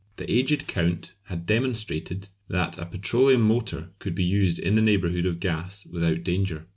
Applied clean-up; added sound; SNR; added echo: none; none; none; none.